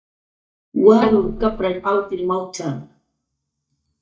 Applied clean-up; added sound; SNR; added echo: neural mask model DeepFilterNet 3.